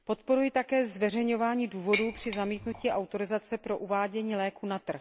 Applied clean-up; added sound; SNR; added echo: none; Dishes, pots, and pans; -1 dB; none.